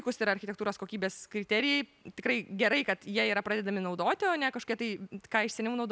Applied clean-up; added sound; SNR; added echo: none; none; none; none.